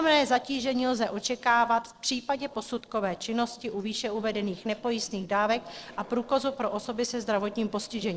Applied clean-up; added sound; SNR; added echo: neural separator model SepFormer DNS4.